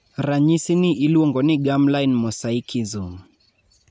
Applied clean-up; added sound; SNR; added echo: none; none; none; none.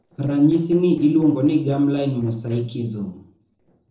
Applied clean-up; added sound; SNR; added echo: neural separator model SepFormer DNS4.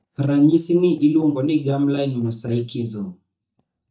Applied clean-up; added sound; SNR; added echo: neural mask model DeepFilterNet 3.